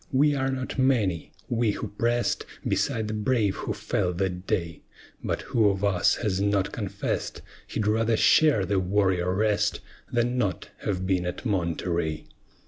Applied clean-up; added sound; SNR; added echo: none; none; none; none.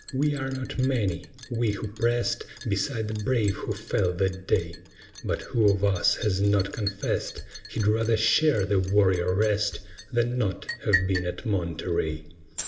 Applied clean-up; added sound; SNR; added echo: none; Liquid; 15 dB; reverberation time 1.8 s.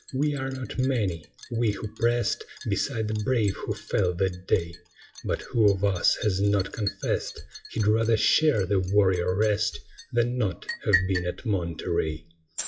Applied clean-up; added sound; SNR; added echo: classical method WPE with log-MMSE.